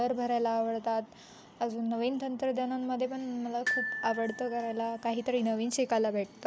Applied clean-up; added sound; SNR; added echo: none; Glockenspiel; 8 dB; none.